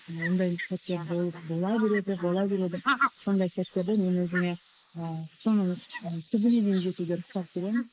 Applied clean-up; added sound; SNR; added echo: neural mask model Resemble Enhance denoiser.